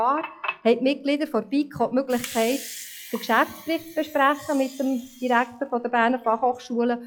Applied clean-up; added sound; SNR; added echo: classical method log-MMSE.